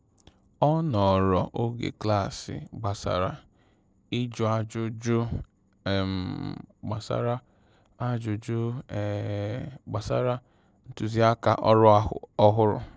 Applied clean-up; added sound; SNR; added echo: none; none; none; none.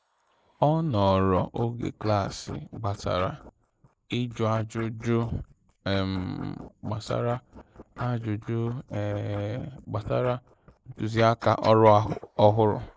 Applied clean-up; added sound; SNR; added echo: neural mask model Resemble Enhance denoiser.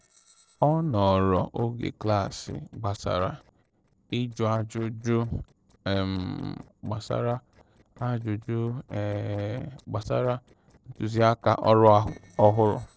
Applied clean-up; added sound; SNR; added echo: neural separator model SepFormer DNS4.